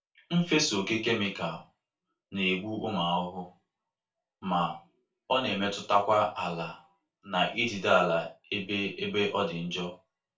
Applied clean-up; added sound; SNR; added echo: none; none; none; reverberation time 0.3 s.